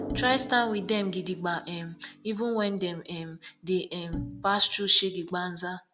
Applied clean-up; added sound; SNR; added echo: none; Bowed string instrument + Drum; 15 dB; none.